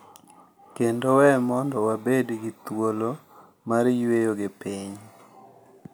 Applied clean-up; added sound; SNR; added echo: none; none; none; none.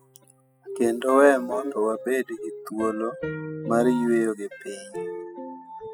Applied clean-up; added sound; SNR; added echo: classical method spectral subtraction.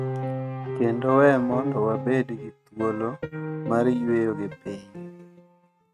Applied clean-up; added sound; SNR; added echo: neural mask model RNNoise.